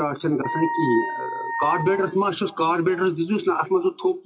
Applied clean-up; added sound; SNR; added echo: classical method WPE with log-MMSE.